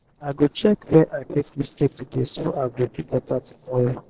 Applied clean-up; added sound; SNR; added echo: neural separator model SepFormer DNS4.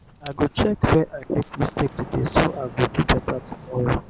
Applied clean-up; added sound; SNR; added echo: none; Ocean; 15 dB; none.